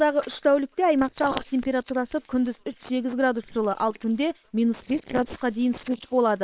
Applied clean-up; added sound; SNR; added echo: neural separator model SepFormer WHAM!.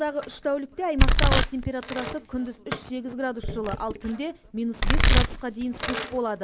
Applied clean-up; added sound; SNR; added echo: none; Domestic sounds, home sounds; -4 dB; none.